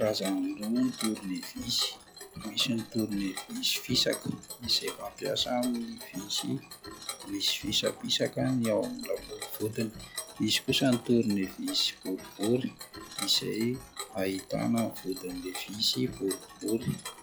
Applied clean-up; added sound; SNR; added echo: classical method log-MMSE.